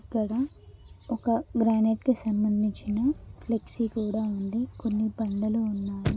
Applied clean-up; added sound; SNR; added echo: none; Chirp, tweet / Slam / Car; 16 dB; none.